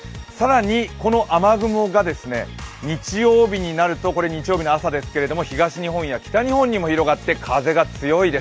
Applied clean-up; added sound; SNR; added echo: none; none; none; none.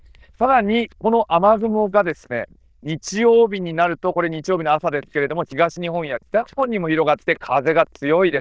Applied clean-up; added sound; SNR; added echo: neural diffusion model UNIVERSE++.